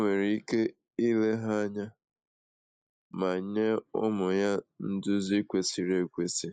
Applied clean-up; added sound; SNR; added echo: neural mask model Resemble Enhance denoiser.